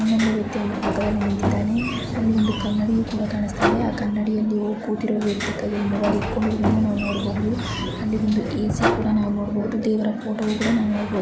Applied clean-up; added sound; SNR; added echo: none; Sliding door; 5 dB; none.